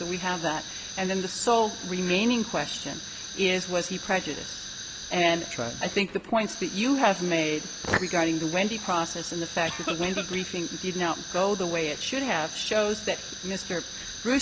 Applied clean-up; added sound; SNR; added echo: none; Cough + Fire; 9 dB; none.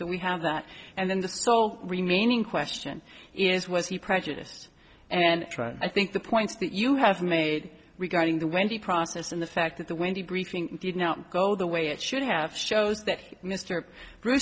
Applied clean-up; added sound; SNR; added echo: none; none; none; none.